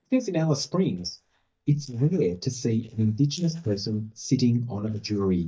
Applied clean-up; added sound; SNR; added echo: neural mask model DeepFilterNet 3.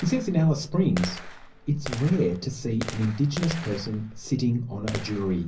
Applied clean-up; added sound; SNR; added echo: none; Gunshot, gunfire; 12 dB; reverberation time 0.5 s.